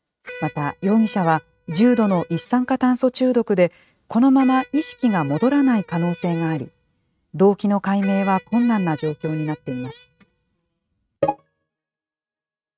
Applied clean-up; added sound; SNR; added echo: neural mask model RNNoise.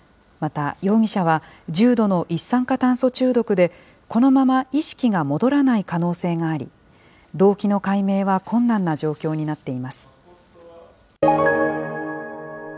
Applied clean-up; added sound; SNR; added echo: none; none; none; none.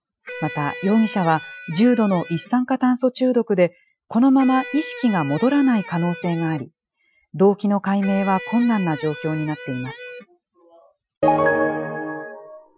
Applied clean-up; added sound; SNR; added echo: classical method Wiener filter.